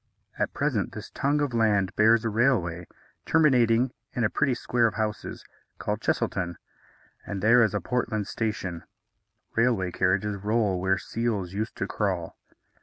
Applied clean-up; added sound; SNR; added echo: none; none; none; none.